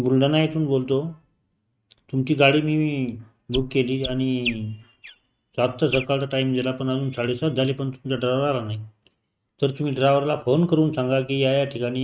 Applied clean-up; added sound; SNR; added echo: neural mask model RNNoise.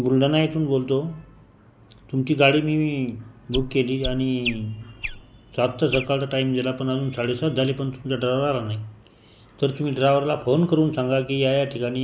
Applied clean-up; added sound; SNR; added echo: none; Chirp, tweet; 10 dB; none.